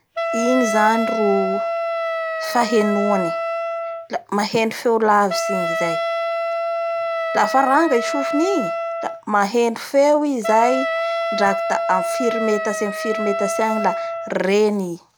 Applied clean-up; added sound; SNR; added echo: none; Wind instrument, woodwind instrument; 3 dB; none.